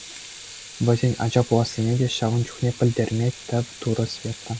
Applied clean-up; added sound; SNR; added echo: none; Sink (filling or washing) / Water tap, faucet; 17 dB; none.